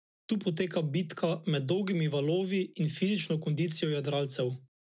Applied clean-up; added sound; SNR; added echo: none; none; none; none.